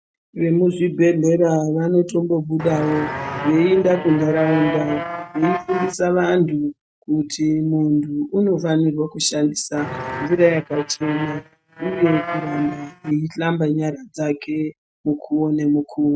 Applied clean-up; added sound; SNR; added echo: neural mask model RNNoise.